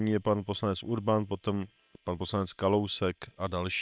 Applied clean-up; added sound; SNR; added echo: neural separator model SepFormer WHAM!.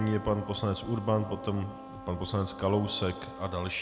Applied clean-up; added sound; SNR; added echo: none; Trumpet; 14 dB; none.